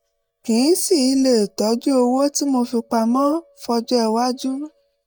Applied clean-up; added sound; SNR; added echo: neural mask model DeepFilterNet 3.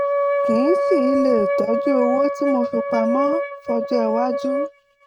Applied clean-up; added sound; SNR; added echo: neural mask model RNNoise.